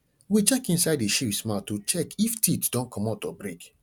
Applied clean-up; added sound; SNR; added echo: none; none; none; none.